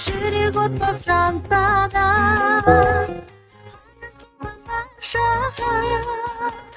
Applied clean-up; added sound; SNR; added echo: neural mask model RNNoise.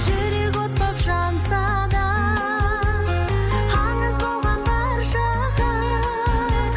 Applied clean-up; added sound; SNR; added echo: none; none; none; none.